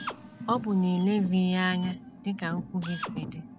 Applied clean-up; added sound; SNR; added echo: none; Drill + Car; 11 dB; none.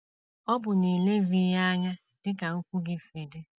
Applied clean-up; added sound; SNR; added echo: none; none; none; none.